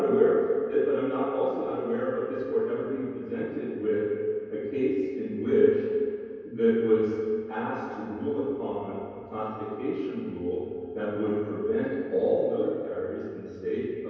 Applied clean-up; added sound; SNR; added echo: none; none; none; reverberation time 2.2 s.